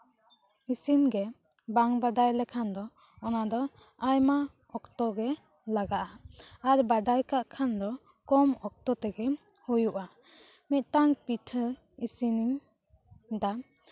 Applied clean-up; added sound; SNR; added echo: none; none; none; none.